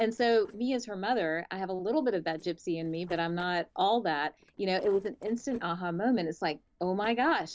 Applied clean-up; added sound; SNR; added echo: neural separator model SepFormer DNS4.